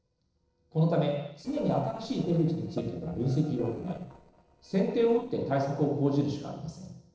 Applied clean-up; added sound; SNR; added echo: neural separator model SepFormer DNS4.